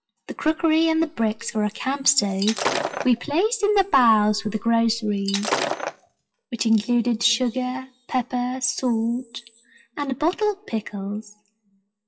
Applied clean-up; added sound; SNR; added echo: classical method WPE with log-MMSE.